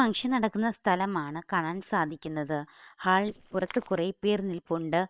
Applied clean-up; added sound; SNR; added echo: neural separator model SepFormer WHAM!.